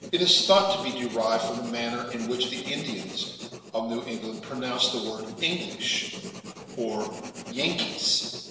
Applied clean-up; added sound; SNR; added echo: none; Writing; 13 dB; reverberation time 1.1 s.